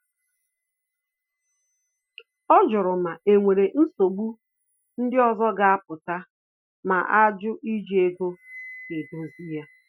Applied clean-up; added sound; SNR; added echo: classical method Wiener filter.